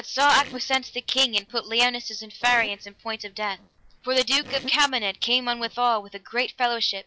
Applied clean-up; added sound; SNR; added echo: neural separator model SepFormer DNS4.